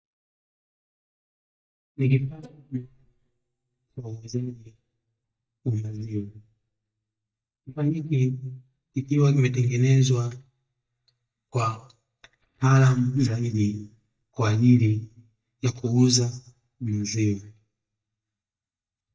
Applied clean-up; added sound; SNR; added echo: neural mask model DeepFilterNet 3.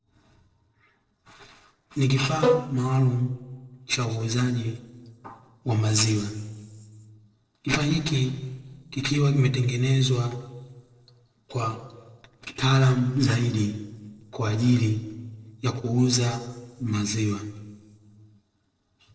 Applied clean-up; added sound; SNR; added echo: neural separator model SepFormer DNS4.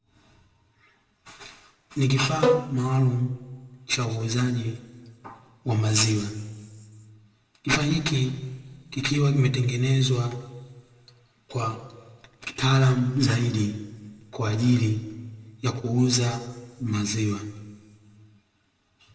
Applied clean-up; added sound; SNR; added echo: none; Bowed string instrument; 2 dB; reverberation time 1.2 s.